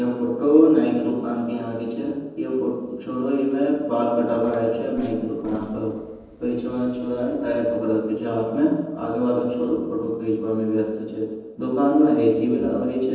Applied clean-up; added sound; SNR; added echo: neural separator model SepFormer DNS4.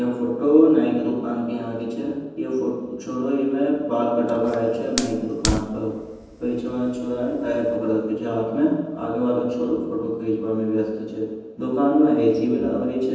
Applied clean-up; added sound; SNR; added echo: none; Fire; 10 dB; reverberation time 1.1 s.